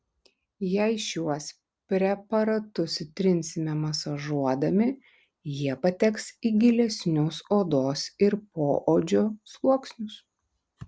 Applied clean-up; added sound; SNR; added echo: none; none; none; none.